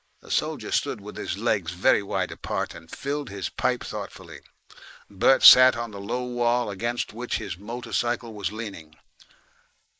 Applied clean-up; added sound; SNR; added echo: neural mask model Resemble Enhance denoiser.